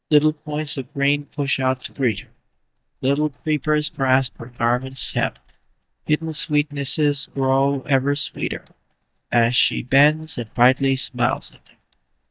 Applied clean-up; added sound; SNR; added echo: neural mask model DeepFilterNet 3.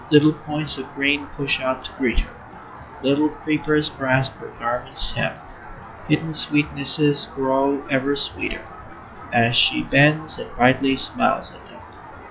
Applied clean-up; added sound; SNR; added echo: classical method log-MMSE.